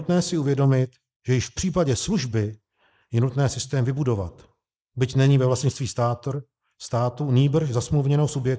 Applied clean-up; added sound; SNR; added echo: neural mask model Resemble Enhance denoiser.